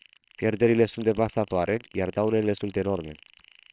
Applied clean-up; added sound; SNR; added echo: neural separator model SepFormer WHAMR!.